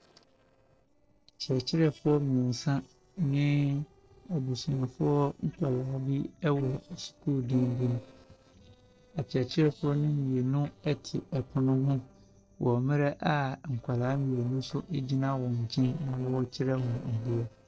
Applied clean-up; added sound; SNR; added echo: neural separator model SepFormer DNS4.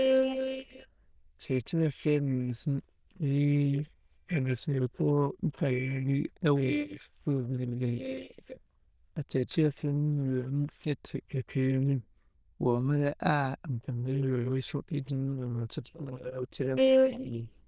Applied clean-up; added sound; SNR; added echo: neural diffusion model UNIVERSE++.